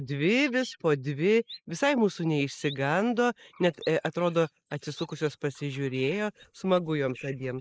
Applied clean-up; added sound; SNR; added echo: neural mask model Resemble Enhance denoiser.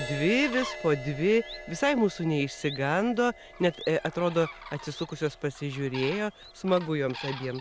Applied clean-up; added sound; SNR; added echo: none; Crash cymbal; 16 dB; none.